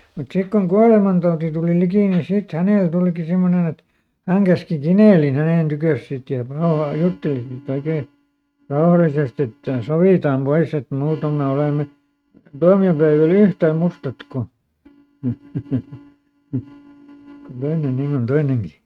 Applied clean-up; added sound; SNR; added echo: neural mask model RNNoise.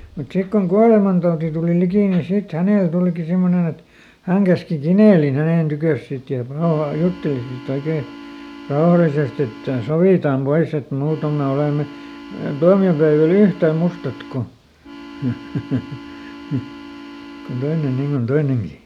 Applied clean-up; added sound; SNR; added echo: none; Organ; 17 dB; none.